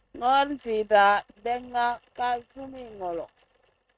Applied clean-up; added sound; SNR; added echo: neural mask model RNNoise.